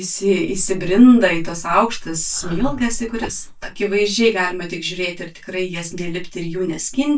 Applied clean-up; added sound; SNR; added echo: neural mask model DeepFilterNet 3.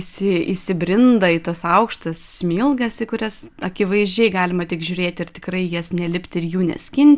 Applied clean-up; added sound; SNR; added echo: none; none; none; none.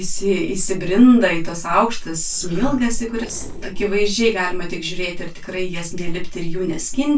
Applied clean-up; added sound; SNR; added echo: neural separator model SepFormer DNS4.